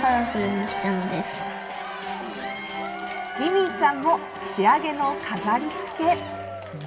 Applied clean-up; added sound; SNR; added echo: none; Applause / Crowd / Cheering; 10 dB; reverberation time 0.3 s.